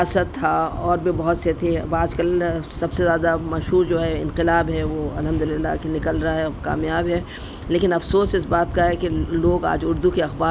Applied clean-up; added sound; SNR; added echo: none; none; none; none.